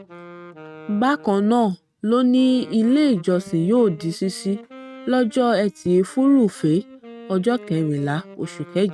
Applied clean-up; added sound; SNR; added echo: neural mask model RNNoise.